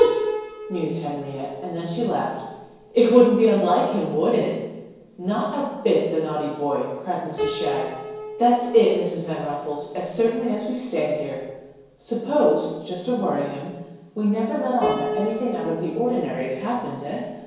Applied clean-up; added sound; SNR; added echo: none; Piano; 12 dB; reverberation time 1.0 s.